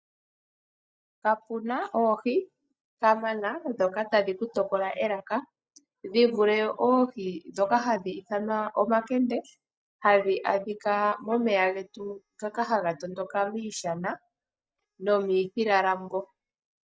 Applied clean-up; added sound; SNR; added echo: neural mask model DeepFilterNet 3.